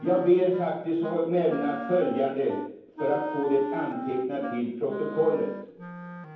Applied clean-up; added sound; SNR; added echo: none; Wind instrument, woodwind instrument; 11 dB; reverberation time 0.9 s.